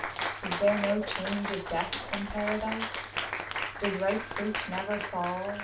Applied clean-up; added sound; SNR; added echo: none; Cheering; 3 dB; reverberation time 0.2 s.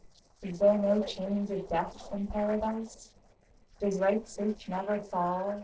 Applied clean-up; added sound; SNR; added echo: neural separator model SepFormer DNS4.